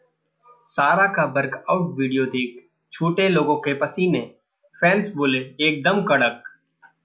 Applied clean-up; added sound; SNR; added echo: none; none; none; none.